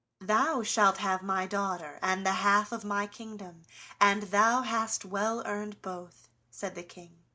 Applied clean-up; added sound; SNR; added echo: none; none; none; none.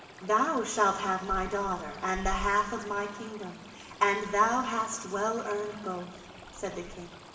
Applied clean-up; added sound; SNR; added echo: none; Stream; 13 dB; reverberation time 1.9 s.